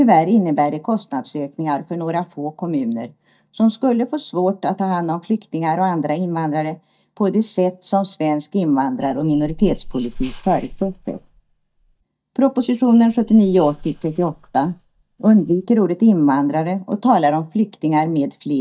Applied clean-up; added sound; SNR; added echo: neural mask model DeepFilterNet 3.